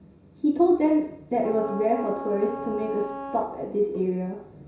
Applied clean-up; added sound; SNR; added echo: none; Wind instrument, woodwind instrument; 12 dB; reverberation time 0.6 s.